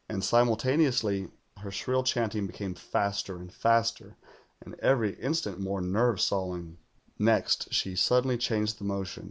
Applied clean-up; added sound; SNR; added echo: none; none; none; none.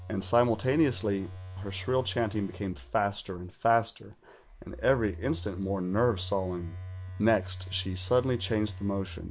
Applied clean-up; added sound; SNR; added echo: none; Telephone; 12 dB; none.